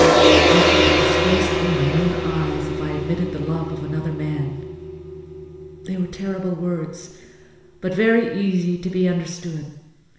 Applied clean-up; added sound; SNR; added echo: none; Gong; -3 dB; reverberation time 1.1 s.